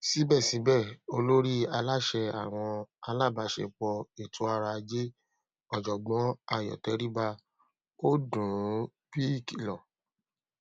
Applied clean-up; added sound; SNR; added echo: none; none; none; none.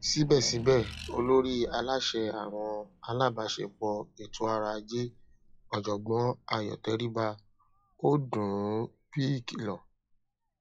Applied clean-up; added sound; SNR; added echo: classical method log-MMSE.